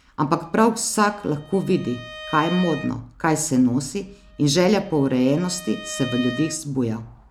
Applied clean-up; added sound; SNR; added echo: none; Bowed string instrument; 17 dB; none.